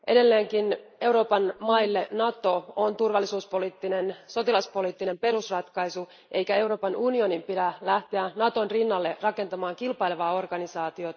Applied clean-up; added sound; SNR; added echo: neural mask model Resemble Enhance denoiser.